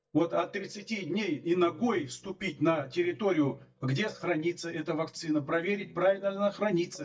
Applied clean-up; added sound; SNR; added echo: neural mask model DeepFilterNet 3.